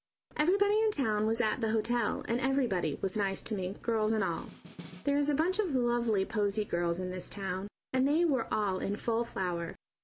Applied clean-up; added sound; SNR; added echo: none; Snare drum; 19 dB; none.